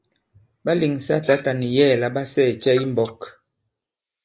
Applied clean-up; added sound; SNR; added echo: neural mask model Resemble Enhance denoiser.